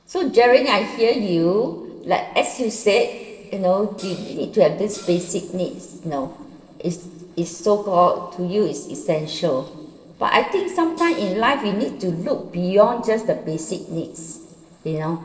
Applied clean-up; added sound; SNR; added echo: neural separator model SepFormer DNS4.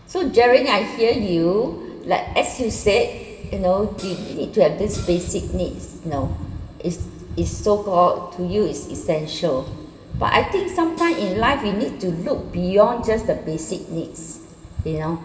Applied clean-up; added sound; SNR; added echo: none; Cymbal; 16 dB; reverberation time 2.6 s.